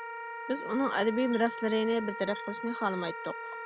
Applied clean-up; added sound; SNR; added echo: none; Wind instrument, woodwind instrument; 8 dB; none.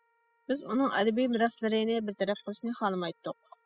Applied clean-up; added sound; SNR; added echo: classical method spectral subtraction.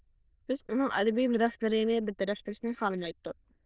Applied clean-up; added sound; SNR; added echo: neural diffusion model UNIVERSE++.